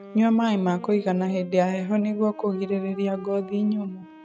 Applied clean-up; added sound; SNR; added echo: neural mask model RNNoise.